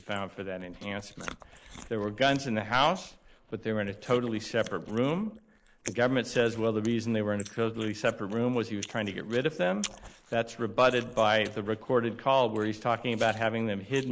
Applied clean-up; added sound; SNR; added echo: neural mask model Resemble Enhance denoiser.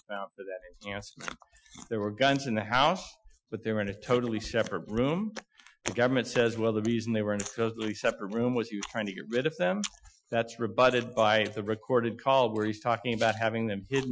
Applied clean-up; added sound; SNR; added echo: classical method Wiener filter.